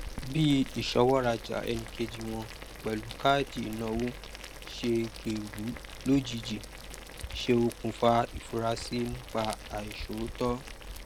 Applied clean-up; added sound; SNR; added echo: none; Boiling; 11 dB; none.